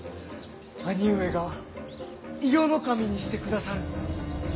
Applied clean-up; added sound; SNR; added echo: none; none; none; none.